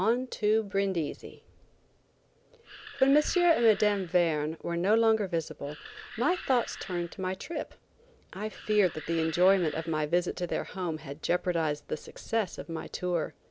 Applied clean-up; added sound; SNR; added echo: none; Animal; 15 dB; none.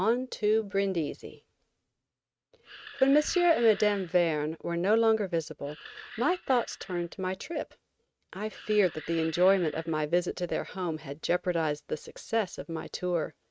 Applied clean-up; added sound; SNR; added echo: neural mask model RNNoise.